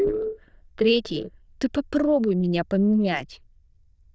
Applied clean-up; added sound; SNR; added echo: neural diffusion model UNIVERSE++.